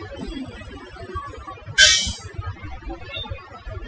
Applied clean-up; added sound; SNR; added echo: classical method Wiener filter.